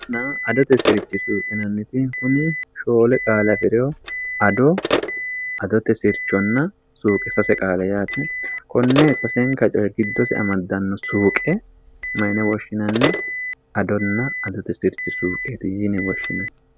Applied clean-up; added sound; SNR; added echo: none; Telephone + Alarm; 7 dB; none.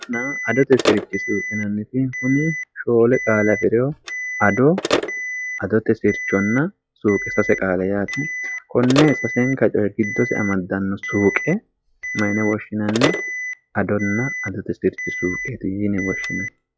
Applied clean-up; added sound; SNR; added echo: classical method log-MMSE.